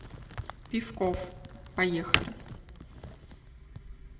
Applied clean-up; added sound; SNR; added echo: none; Crack; 2 dB; reverberation time 1.1 s.